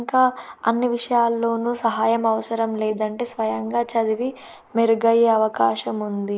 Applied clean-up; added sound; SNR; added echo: neural mask model Resemble Enhance denoiser.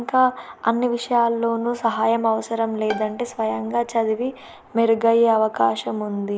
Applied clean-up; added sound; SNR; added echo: none; Bowed string instrument; 17 dB; none.